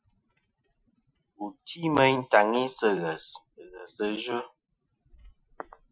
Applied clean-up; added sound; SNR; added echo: classical method Wiener filter.